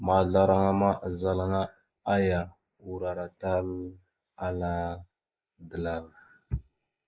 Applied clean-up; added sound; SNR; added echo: neural mask model Resemble Enhance denoiser.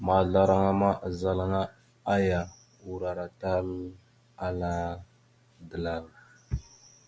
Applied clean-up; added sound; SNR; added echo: none; none; none; none.